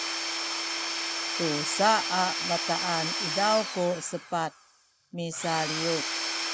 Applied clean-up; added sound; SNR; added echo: none; Tools / Domestic sounds, home sounds; 2 dB; none.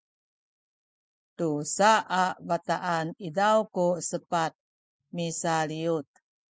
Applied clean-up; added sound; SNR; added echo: none; none; none; none.